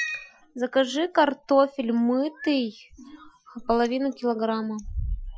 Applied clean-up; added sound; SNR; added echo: classical method Wiener filter.